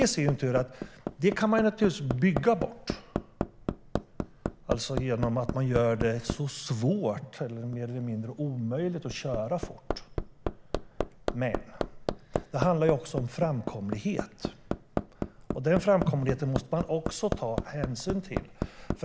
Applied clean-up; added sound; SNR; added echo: none; Hammer; 6 dB; none.